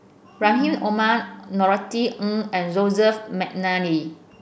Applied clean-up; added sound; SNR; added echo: none; Ringtone; 15 dB; none.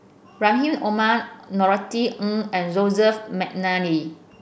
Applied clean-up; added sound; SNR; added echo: none; none; none; none.